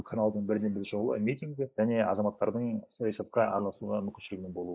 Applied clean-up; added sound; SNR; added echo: neural mask model Resemble Enhance denoiser.